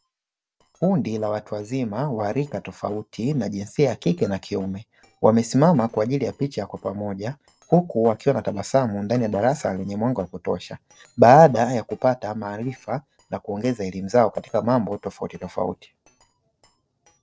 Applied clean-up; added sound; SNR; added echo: neural separator model SepFormer DNS4.